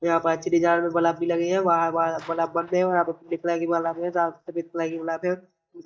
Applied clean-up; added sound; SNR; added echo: neural mask model DeepFilterNet 3.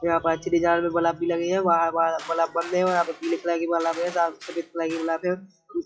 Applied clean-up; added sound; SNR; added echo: classical method WPE with log-MMSE.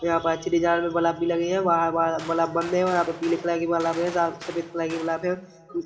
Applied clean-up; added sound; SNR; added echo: none; Gunshot, gunfire; 18 dB; reverberation time 2.7 s.